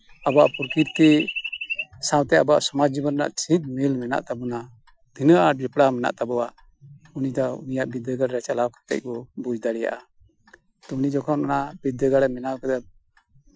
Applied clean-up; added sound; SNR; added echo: classical method Wiener filter.